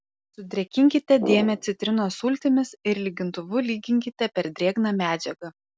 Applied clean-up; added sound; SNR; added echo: none; Brass instrument; 8 dB; none.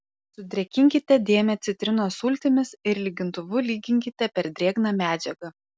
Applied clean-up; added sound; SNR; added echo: none; none; none; none.